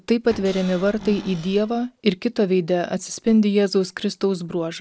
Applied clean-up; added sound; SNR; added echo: none; Cupboard open or close / Door; 17 dB; none.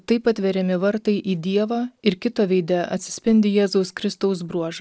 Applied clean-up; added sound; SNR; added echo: none; none; none; none.